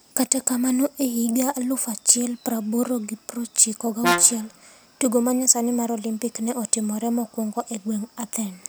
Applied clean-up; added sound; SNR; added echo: none; Brass instrument; 5 dB; none.